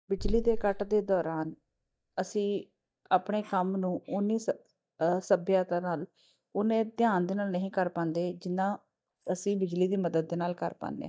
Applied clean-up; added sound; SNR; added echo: neural mask model DeepFilterNet 3.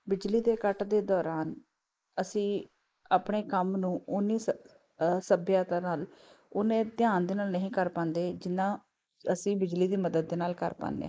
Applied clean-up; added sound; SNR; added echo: neural mask model Resemble Enhance denoiser.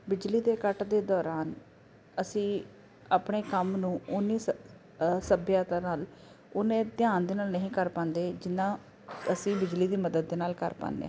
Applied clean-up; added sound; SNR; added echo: none; none; none; none.